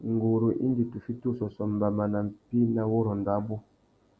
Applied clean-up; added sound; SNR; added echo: none; none; none; none.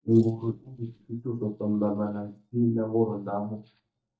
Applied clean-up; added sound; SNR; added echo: neural mask model DeepFilterNet 3.